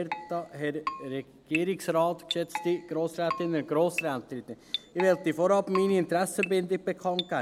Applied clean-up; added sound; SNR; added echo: none; Keyboard (musical); 11 dB; none.